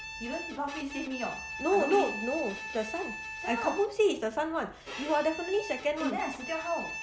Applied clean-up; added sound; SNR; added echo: none; Bowed string instrument; 10 dB; none.